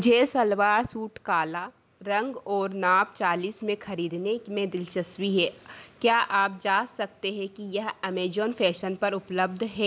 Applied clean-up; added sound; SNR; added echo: none; none; none; none.